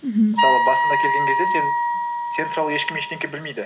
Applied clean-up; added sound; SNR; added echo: none; Wind instrument, woodwind instrument; -3 dB; none.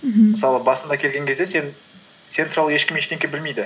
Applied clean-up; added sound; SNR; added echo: none; none; none; none.